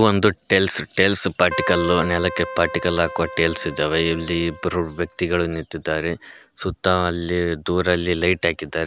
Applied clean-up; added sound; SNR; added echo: none; Keyboard (musical); 10 dB; none.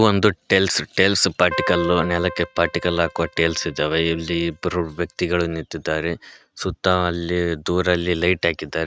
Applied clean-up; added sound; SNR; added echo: neural mask model RNNoise.